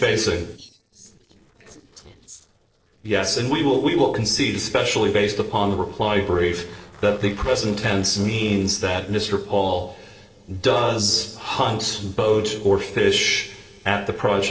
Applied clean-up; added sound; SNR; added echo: neural separator model SepFormer DNS4.